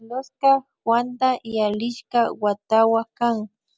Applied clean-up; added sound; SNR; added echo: none; none; none; none.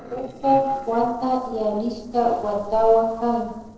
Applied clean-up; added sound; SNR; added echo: neural separator model SepFormer DNS4.